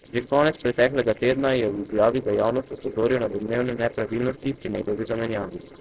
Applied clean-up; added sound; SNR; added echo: neural separator model SepFormer DNS4.